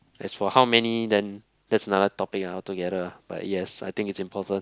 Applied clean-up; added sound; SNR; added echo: none; none; none; none.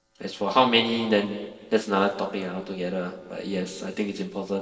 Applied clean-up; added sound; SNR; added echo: neural separator model SepFormer DNS4.